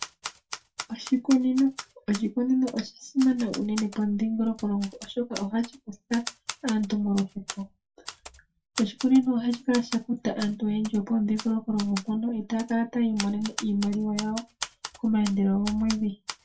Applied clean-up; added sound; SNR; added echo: none; Typewriter; 15 dB; reverberation time 0.2 s.